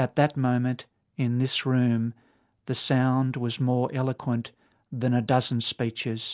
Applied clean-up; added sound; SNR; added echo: none; none; none; none.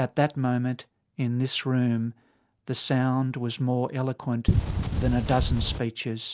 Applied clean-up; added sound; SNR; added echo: none; Wind; -2 dB; none.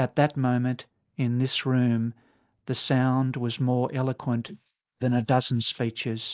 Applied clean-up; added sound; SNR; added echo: neural mask model Resemble Enhance denoiser.